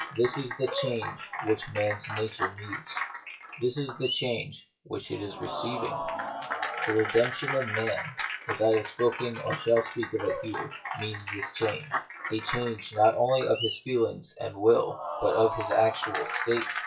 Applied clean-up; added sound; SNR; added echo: classical method WPE with log-MMSE.